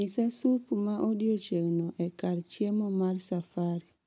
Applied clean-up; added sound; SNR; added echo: none; none; none; none.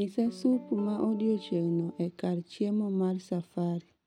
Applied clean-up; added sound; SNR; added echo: none; Guitar; 18 dB; none.